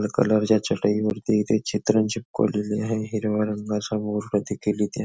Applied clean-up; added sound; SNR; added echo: none; none; none; none.